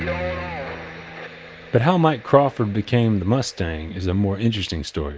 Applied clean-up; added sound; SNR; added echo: none; none; none; none.